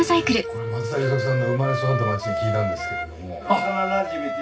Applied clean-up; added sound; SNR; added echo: none; Wind instrument, woodwind instrument; 4 dB; reverberation time 0.4 s.